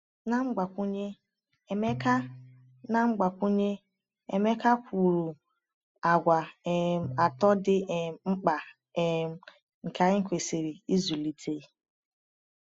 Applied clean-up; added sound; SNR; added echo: classical method spectral subtraction.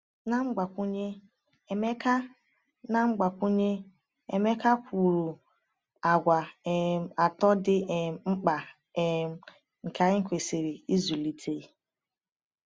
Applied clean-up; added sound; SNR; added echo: none; none; none; none.